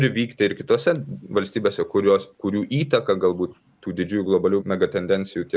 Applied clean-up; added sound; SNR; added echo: none; none; none; none.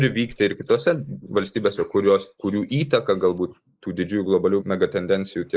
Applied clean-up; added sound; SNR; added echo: neural mask model Resemble Enhance denoiser.